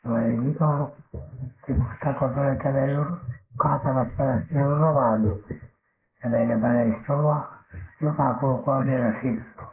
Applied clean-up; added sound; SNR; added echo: neural mask model Resemble Enhance denoiser.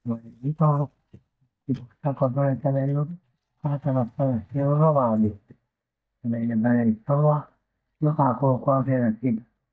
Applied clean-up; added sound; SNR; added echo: neural mask model DeepFilterNet 3.